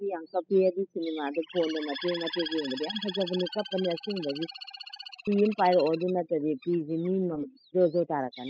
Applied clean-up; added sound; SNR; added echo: classical method spectral subtraction.